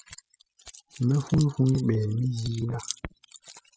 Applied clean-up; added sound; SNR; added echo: classical method spectral subtraction.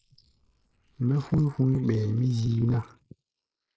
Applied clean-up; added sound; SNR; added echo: neural mask model Resemble Enhance denoiser.